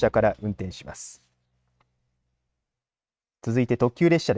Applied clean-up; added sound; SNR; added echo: neural mask model RNNoise.